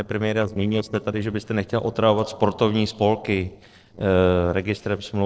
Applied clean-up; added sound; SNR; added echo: neural separator model SepFormer DNS4.